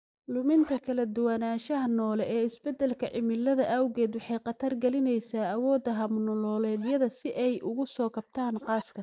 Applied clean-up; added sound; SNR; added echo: neural mask model Resemble Enhance denoiser.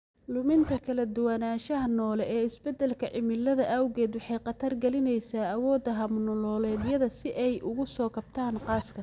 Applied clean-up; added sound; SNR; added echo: none; Zipper (clothing); 10 dB; none.